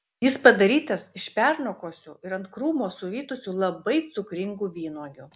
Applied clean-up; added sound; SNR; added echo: none; none; none; none.